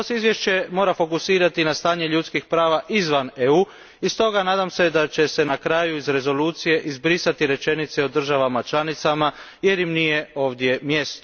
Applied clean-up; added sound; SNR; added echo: none; none; none; none.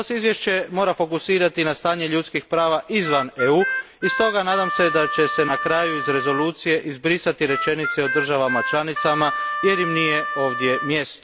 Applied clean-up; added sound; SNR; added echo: none; Harmonica; 5 dB; none.